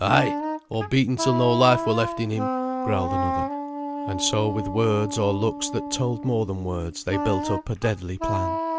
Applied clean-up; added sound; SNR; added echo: none; Wind instrument, woodwind instrument; 4 dB; none.